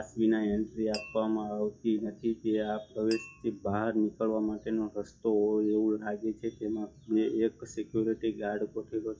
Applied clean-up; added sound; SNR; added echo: classical method WPE with log-MMSE.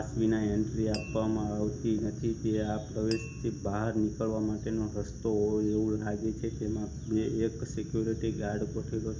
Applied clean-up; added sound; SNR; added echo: none; Glass; 19 dB; reverberation time 0.4 s.